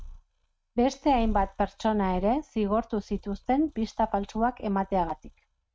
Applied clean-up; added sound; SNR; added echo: neural mask model RNNoise.